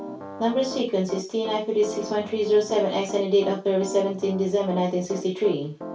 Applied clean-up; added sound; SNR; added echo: none; Piano; 13 dB; reverberation time 0.2 s.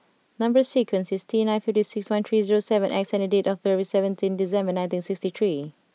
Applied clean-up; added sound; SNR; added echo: none; none; none; none.